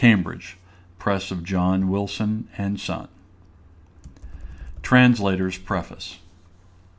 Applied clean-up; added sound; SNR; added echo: none; none; none; none.